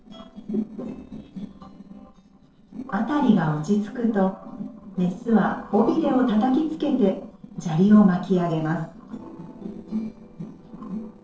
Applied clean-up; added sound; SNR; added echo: neural separator model SepFormer DNS4.